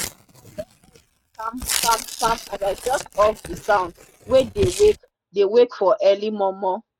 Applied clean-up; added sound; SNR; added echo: neural mask model RNNoise.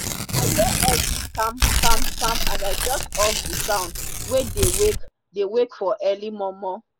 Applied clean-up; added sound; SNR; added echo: none; Tearing; -2 dB; none.